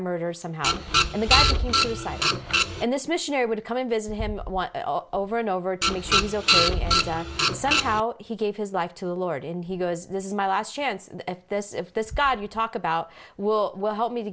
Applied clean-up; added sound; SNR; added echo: none; Printer; -4 dB; none.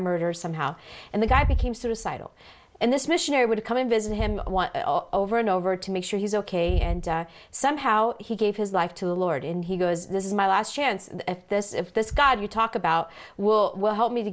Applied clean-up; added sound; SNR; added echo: none; none; none; none.